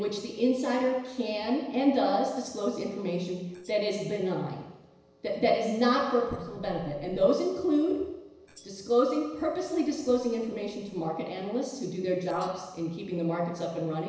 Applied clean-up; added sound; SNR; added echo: neural separator model SepFormer DNS4.